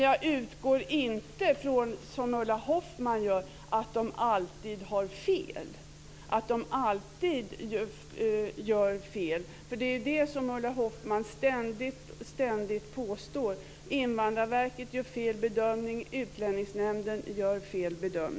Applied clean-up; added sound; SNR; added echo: none; none; none; none.